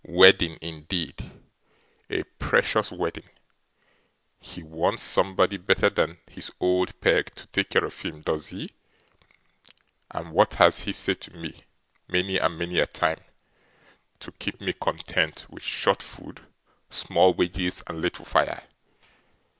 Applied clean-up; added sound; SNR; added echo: none; none; none; none.